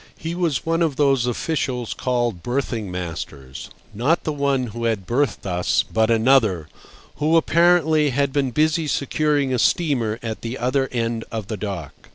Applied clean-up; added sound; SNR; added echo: none; none; none; none.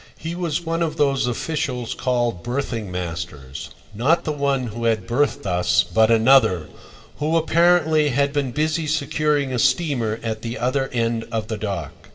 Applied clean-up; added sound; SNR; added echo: none; none; none; reverberation time 1.1 s.